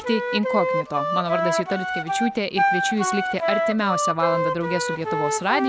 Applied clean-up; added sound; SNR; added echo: none; Wind instrument, woodwind instrument; -1 dB; none.